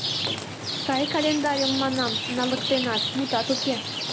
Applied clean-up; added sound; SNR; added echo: none; Rain; 2 dB; none.